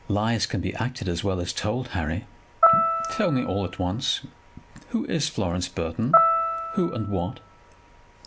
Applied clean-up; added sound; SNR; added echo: none; Piano; -2 dB; none.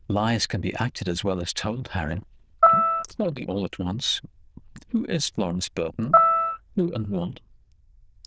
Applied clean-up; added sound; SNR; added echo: neural diffusion model UNIVERSE++.